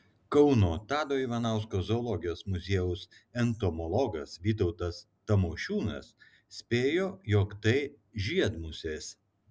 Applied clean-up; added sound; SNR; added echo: none; none; none; none.